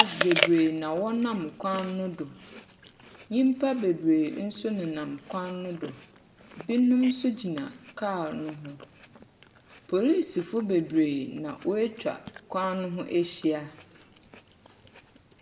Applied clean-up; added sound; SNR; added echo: none; Chewing, mastication; 9 dB; reverberation time 1.4 s.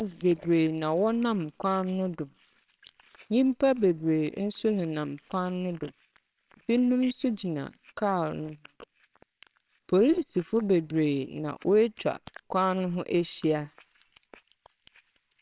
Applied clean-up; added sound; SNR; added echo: neural separator model SepFormer WHAMR!.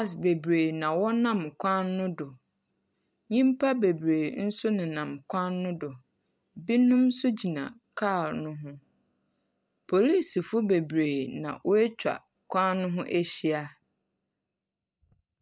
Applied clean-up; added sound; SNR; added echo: none; none; none; none.